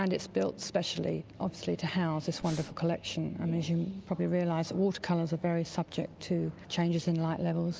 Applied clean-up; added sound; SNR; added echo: none; Breathing; 15 dB; none.